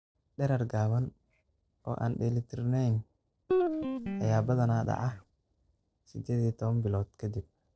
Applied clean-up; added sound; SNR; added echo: neural separator model SepFormer DNS4.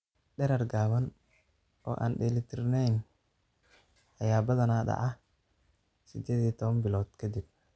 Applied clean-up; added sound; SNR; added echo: none; none; none; none.